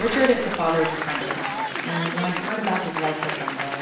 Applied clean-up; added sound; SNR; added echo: none; Applause; 4 dB; reverberation time 0.6 s.